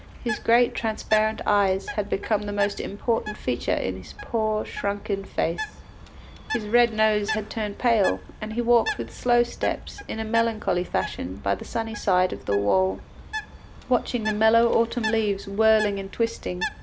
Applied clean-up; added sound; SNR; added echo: none; Bird; 12 dB; none.